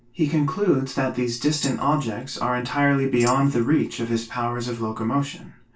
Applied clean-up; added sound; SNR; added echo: none; Tambourine; 18 dB; reverberation time 0.2 s.